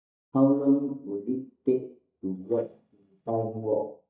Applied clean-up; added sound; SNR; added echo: neural mask model DeepFilterNet 3.